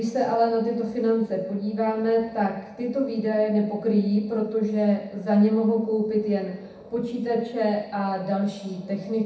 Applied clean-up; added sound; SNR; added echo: none; none; none; reverberation time 0.7 s.